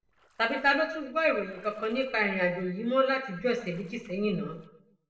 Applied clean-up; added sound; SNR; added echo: neural separator model SepFormer DNS4.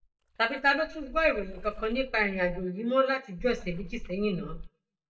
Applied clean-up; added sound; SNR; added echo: neural mask model DeepFilterNet 3.